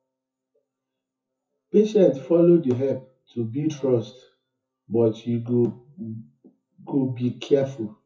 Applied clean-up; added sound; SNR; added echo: classical method WPE with log-MMSE.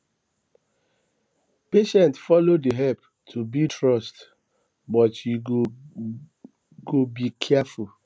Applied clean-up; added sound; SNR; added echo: none; none; none; none.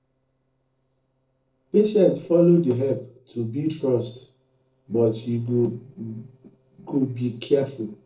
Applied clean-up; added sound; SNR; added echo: neural separator model SepFormer DNS4.